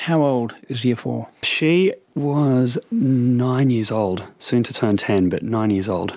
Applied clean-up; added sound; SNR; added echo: none; none; none; none.